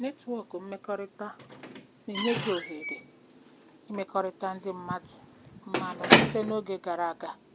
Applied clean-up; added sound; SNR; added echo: none; Squeak / Slam / Wood; -2 dB; none.